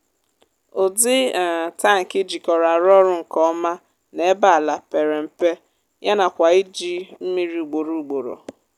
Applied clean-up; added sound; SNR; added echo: none; none; none; none.